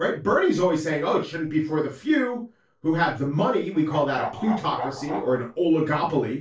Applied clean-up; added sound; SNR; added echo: neural separator model SepFormer DNS4.